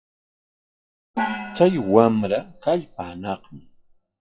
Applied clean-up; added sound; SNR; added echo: classical method WPE with log-MMSE.